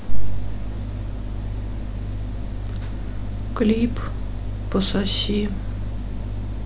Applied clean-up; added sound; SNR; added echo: none; none; none; none.